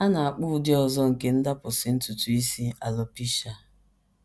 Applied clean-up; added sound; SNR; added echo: none; none; none; none.